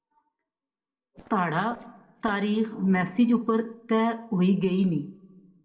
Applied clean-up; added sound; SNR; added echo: neural separator model SepFormer DNS4.